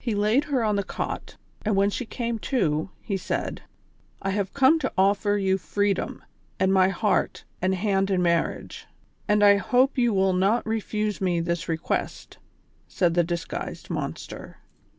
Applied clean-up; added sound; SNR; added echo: none; none; none; none.